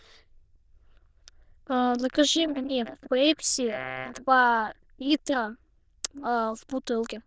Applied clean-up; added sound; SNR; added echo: neural diffusion model UNIVERSE++.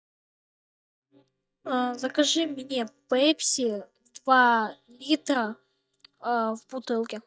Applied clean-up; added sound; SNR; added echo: neural mask model DeepFilterNet 3.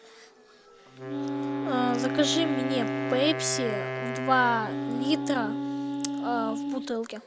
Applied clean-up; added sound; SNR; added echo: none; Wind instrument, woodwind instrument + Wind instrument, woodwind instrument; 2 dB; none.